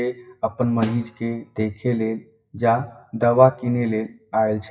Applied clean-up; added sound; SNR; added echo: classical method WPE with log-MMSE.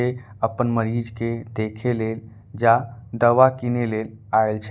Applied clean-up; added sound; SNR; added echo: none; none; none; none.